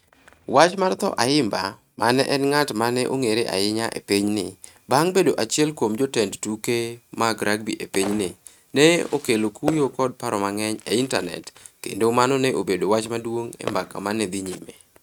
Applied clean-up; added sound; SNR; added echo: neural mask model RNNoise.